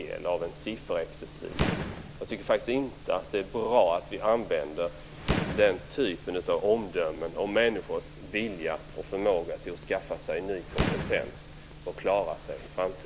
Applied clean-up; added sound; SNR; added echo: none; Fireworks; 6 dB; none.